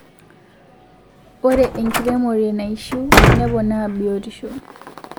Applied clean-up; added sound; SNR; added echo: none; Slam; -2 dB; none.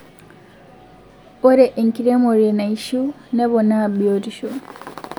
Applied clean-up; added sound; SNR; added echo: none; none; none; none.